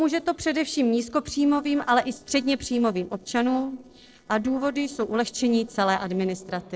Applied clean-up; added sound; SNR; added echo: neural separator model SepFormer DNS4.